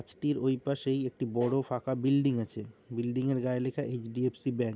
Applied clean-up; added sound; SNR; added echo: none; none; none; none.